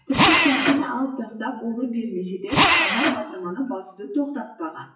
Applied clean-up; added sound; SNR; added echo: classical method WPE with log-MMSE.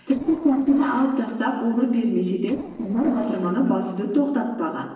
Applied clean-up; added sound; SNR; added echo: neural separator model SepFormer DNS4.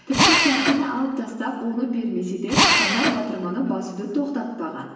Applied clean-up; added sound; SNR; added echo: none; Drill; -1 dB; reverberation time 1.2 s.